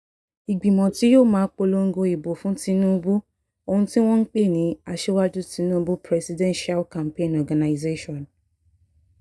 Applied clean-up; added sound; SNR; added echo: neural mask model DeepFilterNet 3.